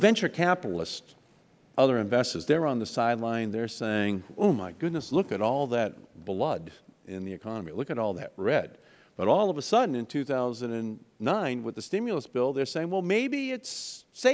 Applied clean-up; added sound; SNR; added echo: none; none; none; none.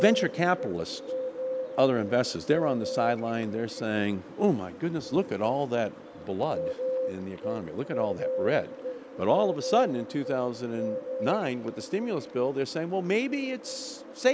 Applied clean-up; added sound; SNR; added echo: none; Bird; 7 dB; none.